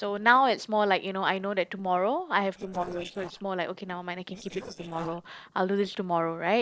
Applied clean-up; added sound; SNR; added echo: neural separator model SepFormer DNS4.